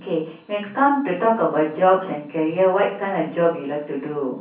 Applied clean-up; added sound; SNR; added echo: none; none; none; reverberation time 0.6 s.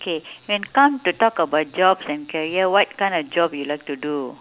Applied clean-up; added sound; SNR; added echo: none; none; none; none.